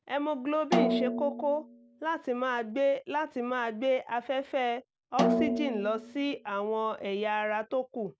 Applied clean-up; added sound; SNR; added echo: none; Snare drum; 2 dB; none.